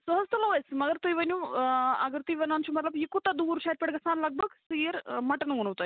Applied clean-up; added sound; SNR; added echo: none; none; none; none.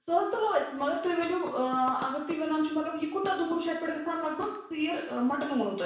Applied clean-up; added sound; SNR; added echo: none; Knock / Wood; 19 dB; reverberation time 0.7 s.